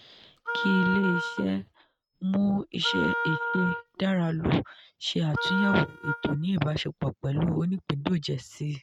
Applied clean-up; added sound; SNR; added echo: neural mask model RNNoise.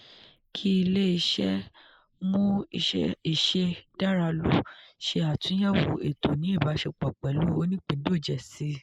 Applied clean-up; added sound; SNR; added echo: neural mask model Resemble Enhance denoiser.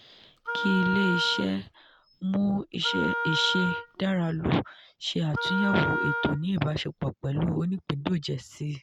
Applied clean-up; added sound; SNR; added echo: none; Wind instrument, woodwind instrument; 4 dB; none.